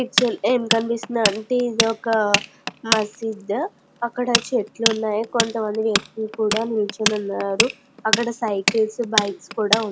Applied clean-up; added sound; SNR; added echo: none; Tools; 3 dB; none.